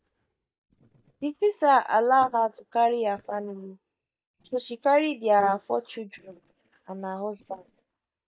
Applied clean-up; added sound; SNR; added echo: neural mask model DeepFilterNet 3.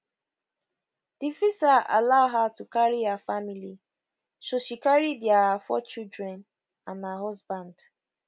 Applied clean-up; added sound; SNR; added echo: none; none; none; none.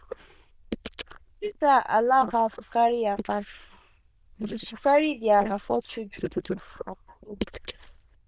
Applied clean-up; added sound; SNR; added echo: neural diffusion model UNIVERSE++.